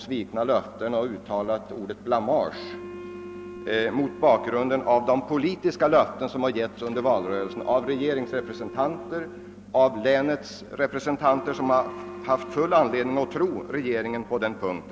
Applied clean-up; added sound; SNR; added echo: none; Wind instrument, woodwind instrument; 15 dB; none.